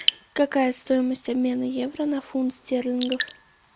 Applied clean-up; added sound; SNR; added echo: none; Raindrop / Drip; 9 dB; none.